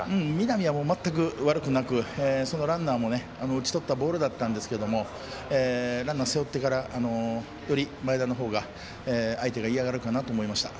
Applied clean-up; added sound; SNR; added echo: none; none; none; none.